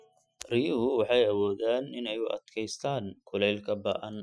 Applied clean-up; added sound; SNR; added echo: classical method Wiener filter.